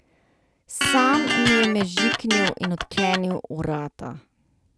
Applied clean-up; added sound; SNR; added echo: none; Electric guitar; -1 dB; none.